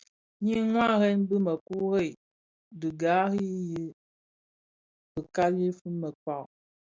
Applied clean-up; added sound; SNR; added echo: none; none; none; none.